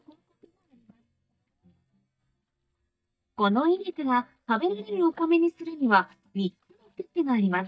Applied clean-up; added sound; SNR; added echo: neural mask model DeepFilterNet 3.